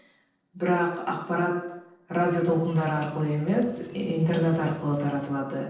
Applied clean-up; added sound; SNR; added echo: neural separator model SepFormer DNS4.